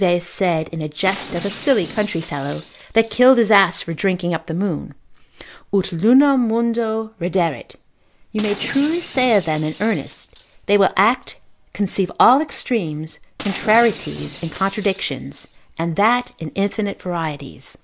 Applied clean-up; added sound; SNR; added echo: none; Shatter; 18 dB; none.